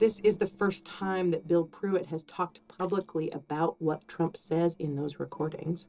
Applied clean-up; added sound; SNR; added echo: neural separator model SepFormer DNS4.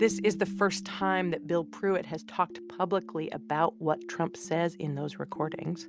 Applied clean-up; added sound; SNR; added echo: none; none; none; none.